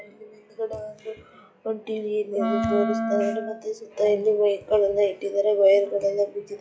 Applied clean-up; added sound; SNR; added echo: classical method log-MMSE.